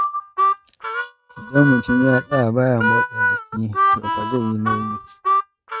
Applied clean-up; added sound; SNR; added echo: neural mask model RNNoise.